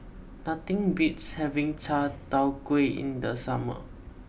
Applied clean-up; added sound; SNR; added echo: none; none; none; none.